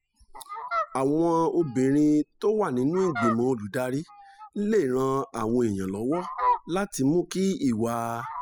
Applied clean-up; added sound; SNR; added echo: classical method spectral subtraction.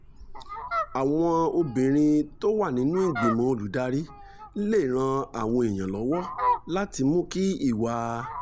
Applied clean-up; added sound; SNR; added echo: none; Fowl; 10 dB; none.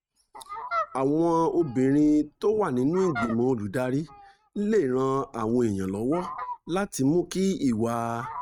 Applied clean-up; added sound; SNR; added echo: neural mask model RNNoise.